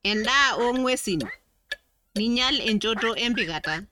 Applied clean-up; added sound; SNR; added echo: neural mask model RNNoise.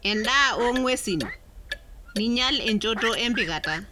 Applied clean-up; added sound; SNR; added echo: none; Fowl + Clock; 10 dB; none.